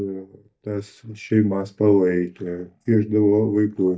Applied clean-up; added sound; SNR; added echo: neural mask model DeepFilterNet 3.